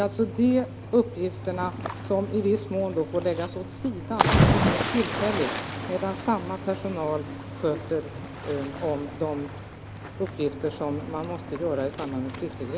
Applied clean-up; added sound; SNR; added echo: none; Cricket / Waves, surf; 2 dB; none.